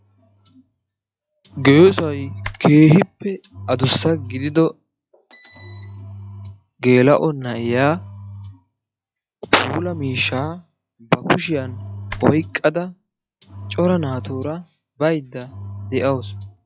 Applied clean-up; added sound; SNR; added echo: classical method log-MMSE.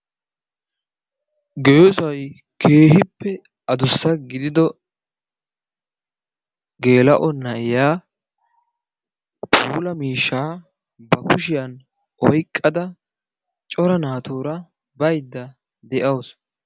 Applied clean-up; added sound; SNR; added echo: none; none; none; none.